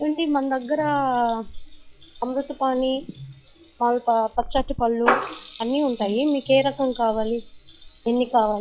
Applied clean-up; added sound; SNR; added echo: classical method log-MMSE.